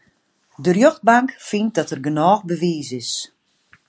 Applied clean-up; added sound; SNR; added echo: none; none; none; none.